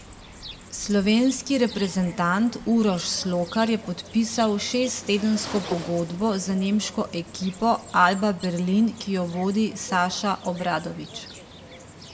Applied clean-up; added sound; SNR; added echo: none; Cricket; 16 dB; reverberation time 1.8 s.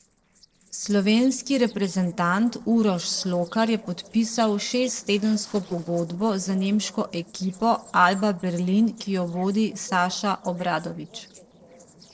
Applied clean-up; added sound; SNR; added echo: neural separator model SepFormer DNS4.